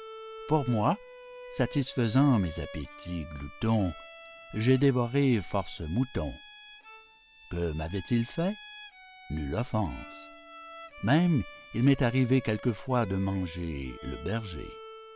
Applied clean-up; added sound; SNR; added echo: none; Bowed string instrument; 17 dB; none.